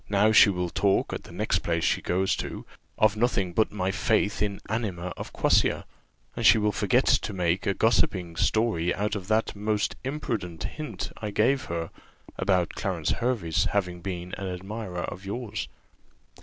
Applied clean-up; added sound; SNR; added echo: none; none; none; none.